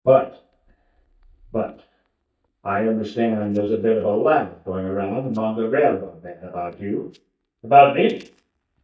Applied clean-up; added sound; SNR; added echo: neural mask model DeepFilterNet 3.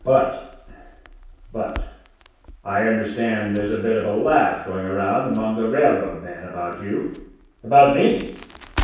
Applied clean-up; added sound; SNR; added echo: none; Crackle; 15 dB; reverberation time 0.7 s.